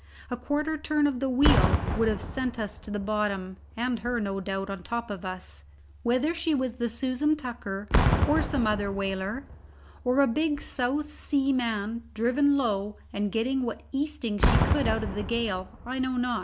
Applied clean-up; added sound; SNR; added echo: none; Boom; 4 dB; none.